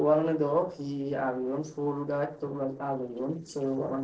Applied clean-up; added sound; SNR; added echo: neural separator model SepFormer DNS4.